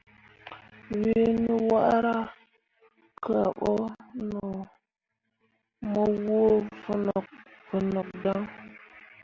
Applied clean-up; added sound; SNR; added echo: none; none; none; none.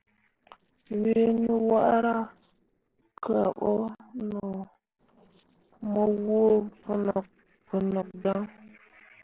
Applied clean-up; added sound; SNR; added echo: neural separator model SepFormer DNS4.